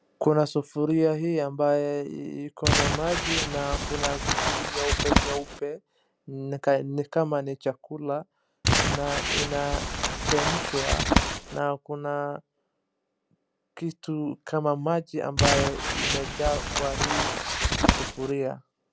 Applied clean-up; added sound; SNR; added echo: none; Crumpling, crinkling; -3 dB; none.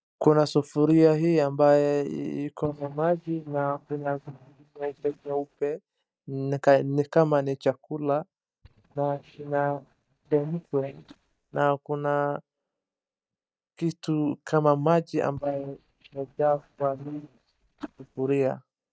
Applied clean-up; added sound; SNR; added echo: neural mask model DeepFilterNet 3.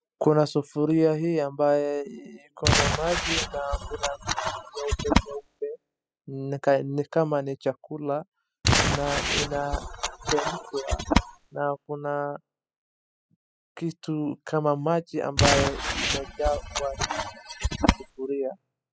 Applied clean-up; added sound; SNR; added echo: classical method spectral subtraction.